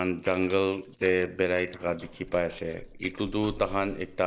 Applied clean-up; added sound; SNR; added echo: neural mask model Resemble Enhance denoiser.